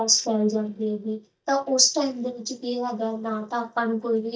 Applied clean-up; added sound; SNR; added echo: neural mask model DeepFilterNet 3.